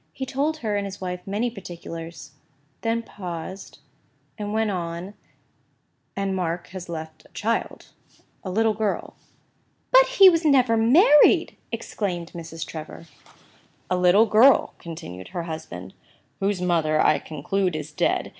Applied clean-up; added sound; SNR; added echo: none; none; none; none.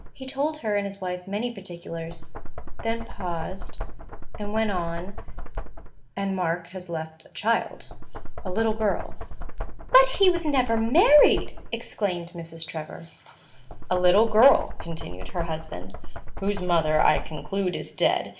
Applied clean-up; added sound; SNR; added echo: none; Knock; 3 dB; reverberation time 0.6 s.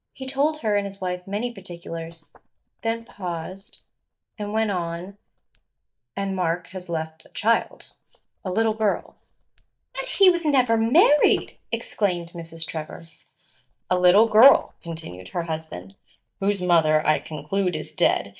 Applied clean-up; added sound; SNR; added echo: neural mask model DeepFilterNet 3.